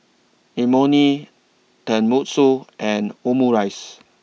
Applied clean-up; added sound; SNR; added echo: none; none; none; none.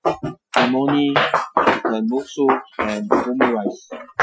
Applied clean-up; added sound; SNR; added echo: classical method Wiener filter.